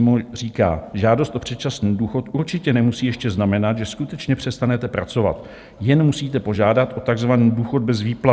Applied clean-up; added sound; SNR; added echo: none; none; none; none.